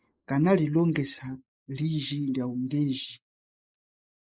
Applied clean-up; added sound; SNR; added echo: neural mask model Resemble Enhance denoiser.